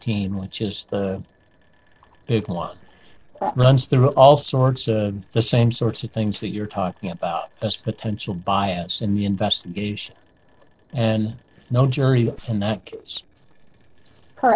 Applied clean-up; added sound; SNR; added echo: neural separator model SepFormer DNS4.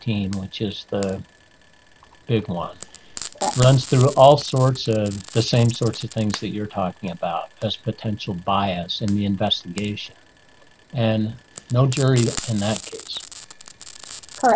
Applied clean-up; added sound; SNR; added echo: none; Frying (food); 16 dB; none.